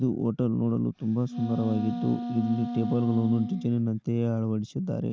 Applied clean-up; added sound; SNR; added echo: none; Wind instrument, woodwind instrument; 7 dB; none.